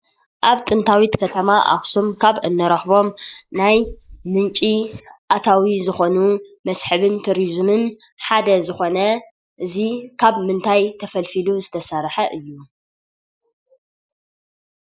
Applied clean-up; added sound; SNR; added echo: neural mask model Resemble Enhance denoiser.